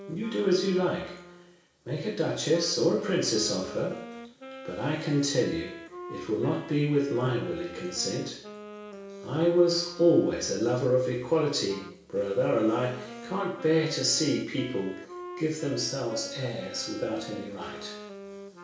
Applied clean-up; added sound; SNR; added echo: none; Wind instrument, woodwind instrument; 16 dB; reverberation time 0.6 s.